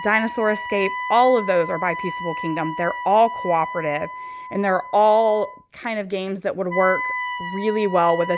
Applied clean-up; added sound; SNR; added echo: none; Wind instrument, woodwind instrument; 9 dB; none.